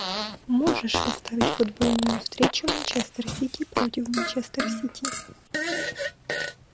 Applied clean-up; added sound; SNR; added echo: none; Fart; 1 dB; none.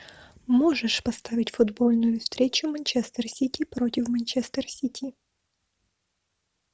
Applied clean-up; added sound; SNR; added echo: none; none; none; none.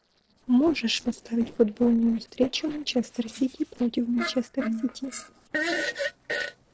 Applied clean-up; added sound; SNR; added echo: neural separator model SepFormer DNS4.